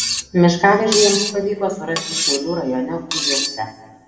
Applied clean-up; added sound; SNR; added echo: none; Cutlery, silverware; 5 dB; reverberation time 1.9 s.